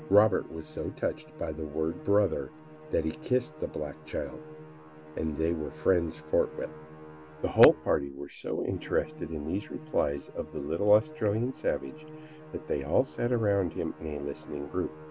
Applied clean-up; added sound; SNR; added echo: none; Musical instrument; 17 dB; none.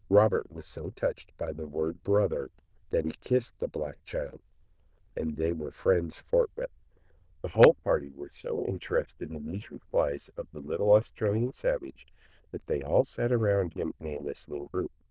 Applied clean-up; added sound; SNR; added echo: neural diffusion model UNIVERSE++.